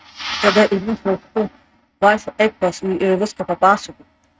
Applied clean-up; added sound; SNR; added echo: neural mask model RNNoise.